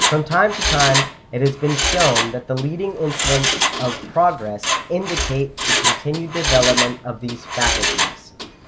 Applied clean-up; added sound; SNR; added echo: none; Mechanisms; 0 dB; none.